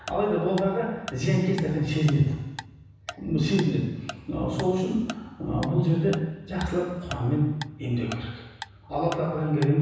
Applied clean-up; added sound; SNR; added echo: none; Tick-tock; 18 dB; reverberation time 1.1 s.